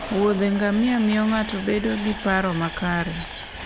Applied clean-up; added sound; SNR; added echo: none; Train; 11 dB; none.